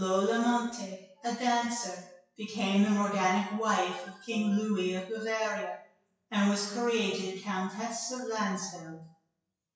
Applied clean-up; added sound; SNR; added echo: classical method WPE with log-MMSE.